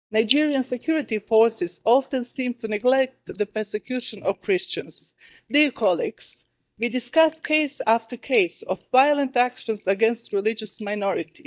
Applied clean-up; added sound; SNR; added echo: neural mask model DeepFilterNet 3.